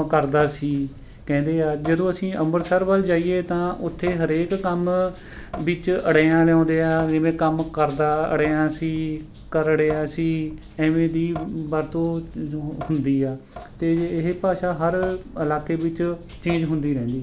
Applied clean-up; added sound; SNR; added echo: none; Drip / Sink (filling or washing) / Water tap, faucet; 17 dB; none.